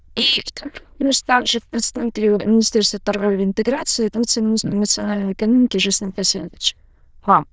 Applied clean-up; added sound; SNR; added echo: neural diffusion model UNIVERSE++.